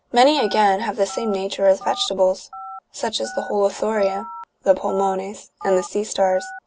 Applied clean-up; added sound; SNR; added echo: none; Telephone; 17 dB; none.